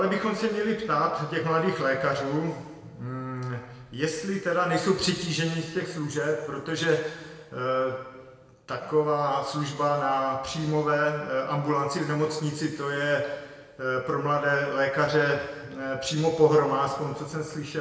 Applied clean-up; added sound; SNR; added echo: none; none; none; reverberation time 1.3 s.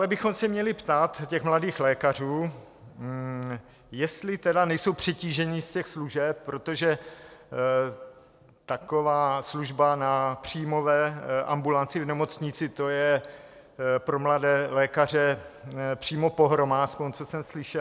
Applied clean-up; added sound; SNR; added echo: none; none; none; none.